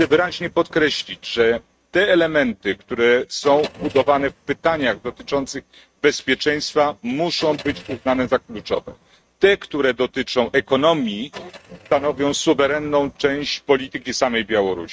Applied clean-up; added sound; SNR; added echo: neural mask model RNNoise.